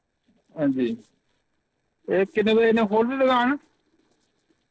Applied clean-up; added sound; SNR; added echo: neural separator model SepFormer DNS4.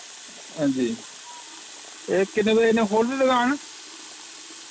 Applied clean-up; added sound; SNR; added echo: none; Water tap, faucet; 16 dB; none.